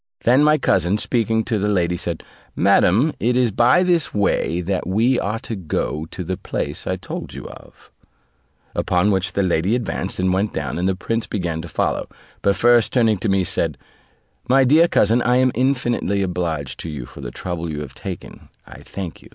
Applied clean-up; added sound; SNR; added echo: none; none; none; none.